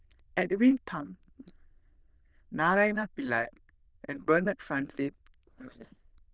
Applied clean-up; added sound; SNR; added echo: neural diffusion model UNIVERSE++.